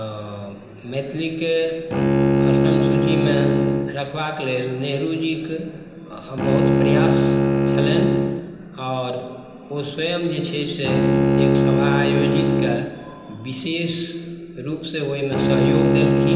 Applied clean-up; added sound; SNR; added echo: none; Bowed string instrument; -5 dB; reverberation time 0.8 s.